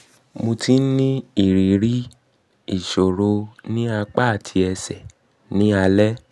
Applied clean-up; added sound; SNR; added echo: none; none; none; none.